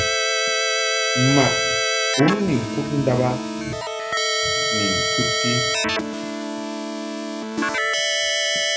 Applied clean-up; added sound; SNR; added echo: none; Keyboard (musical); -4 dB; reverberation time 0.3 s.